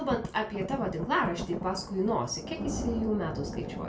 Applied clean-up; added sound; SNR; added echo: none; Thunder; 6 dB; reverberation time 0.3 s.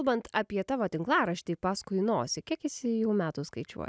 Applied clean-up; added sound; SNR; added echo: none; none; none; none.